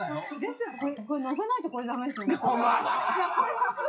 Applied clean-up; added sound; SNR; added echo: classical method WPE with log-MMSE.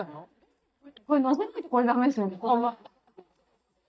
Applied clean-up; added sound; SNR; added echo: neural mask model DeepFilterNet 3.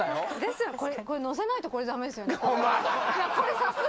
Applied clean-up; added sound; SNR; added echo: none; none; none; none.